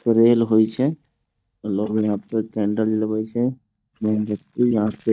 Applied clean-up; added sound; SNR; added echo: neural mask model DeepFilterNet 3.